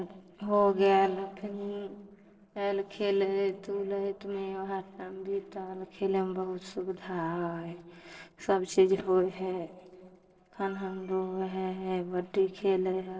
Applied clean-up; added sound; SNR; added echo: neural separator model SepFormer DNS4.